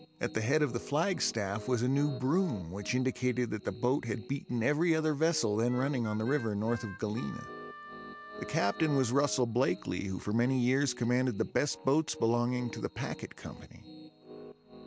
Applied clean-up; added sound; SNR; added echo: none; Harmonica + Piano; 17 dB; none.